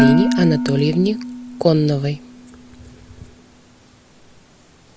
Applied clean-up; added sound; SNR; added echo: none; Dishes, pots, and pans; 2 dB; none.